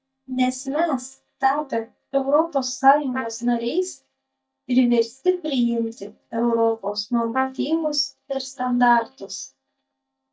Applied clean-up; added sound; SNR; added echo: neural mask model DeepFilterNet 3.